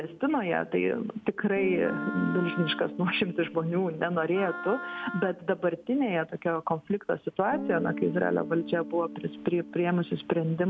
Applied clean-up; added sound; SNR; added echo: none; Wind instrument, woodwind instrument + Guitar; 11 dB; none.